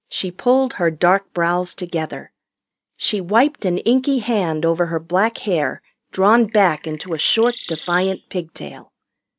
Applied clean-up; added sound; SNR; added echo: neural mask model RNNoise.